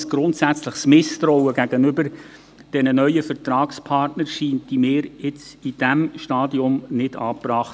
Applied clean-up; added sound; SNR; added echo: none; none; none; none.